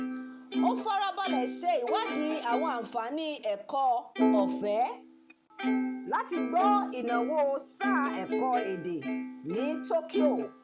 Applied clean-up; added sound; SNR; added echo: none; Plucked string instrument; 2 dB; none.